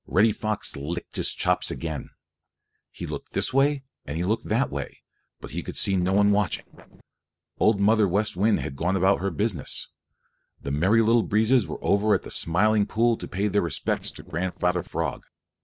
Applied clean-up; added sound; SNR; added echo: neural separator model SepFormer DNS4.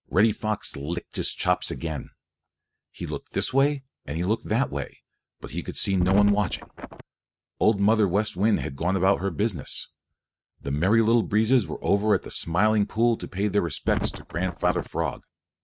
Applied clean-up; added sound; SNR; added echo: neural mask model RNNoise.